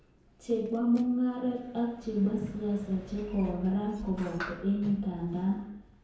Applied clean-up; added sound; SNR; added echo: none; Sliding door; 16 dB; reverberation time 0.9 s.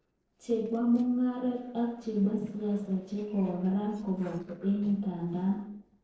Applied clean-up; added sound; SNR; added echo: neural separator model SepFormer DNS4.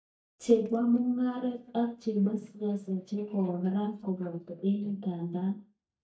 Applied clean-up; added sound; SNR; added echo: neural mask model DeepFilterNet 3.